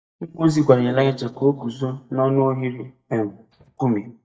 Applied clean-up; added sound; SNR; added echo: neural mask model DeepFilterNet 3.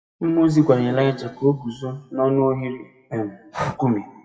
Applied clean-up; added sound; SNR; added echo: classical method WPE with log-MMSE.